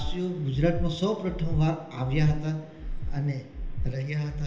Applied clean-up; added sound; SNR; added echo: none; Breathing; 4 dB; reverberation time 1.4 s.